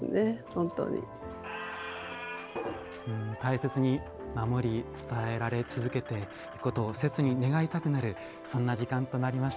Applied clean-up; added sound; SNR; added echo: none; Squeak; 17 dB; none.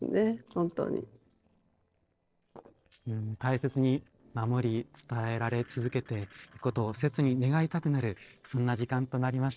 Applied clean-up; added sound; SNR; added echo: neural separator model SepFormer DNS4.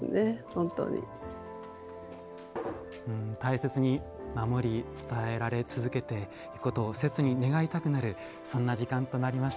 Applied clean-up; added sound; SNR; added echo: none; none; none; none.